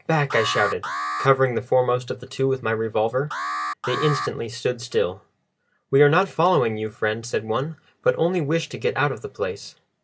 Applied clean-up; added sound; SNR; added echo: none; Alarm; 7 dB; none.